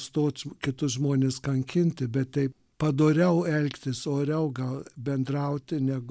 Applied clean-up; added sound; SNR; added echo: none; none; none; none.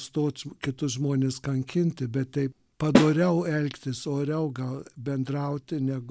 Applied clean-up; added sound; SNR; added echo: none; Snare drum; 0 dB; none.